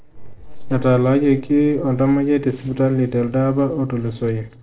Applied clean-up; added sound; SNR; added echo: neural separator model SepFormer DNS4.